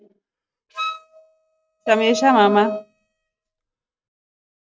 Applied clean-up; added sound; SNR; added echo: neural mask model RNNoise.